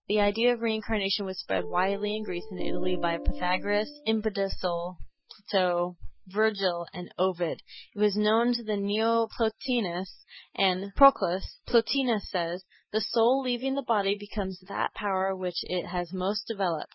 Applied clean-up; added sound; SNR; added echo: classical method Wiener filter.